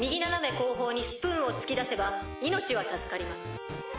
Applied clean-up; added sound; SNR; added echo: none; none; none; none.